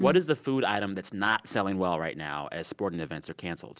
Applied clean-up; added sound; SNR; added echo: none; none; none; none.